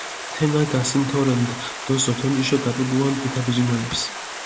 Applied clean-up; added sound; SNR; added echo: none; Stream; 10 dB; none.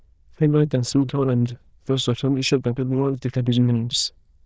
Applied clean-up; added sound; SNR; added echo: neural diffusion model UNIVERSE++.